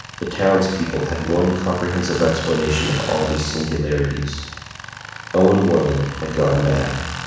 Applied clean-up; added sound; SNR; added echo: none; Tools; 12 dB; reverberation time 1.1 s.